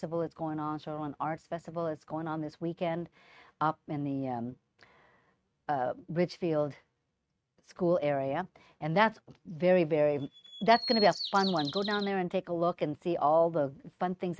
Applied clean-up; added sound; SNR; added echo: neural mask model RNNoise.